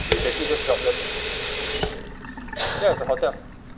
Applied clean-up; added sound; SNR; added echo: none; Sink (filling or washing) / Water tap, faucet; -2 dB; none.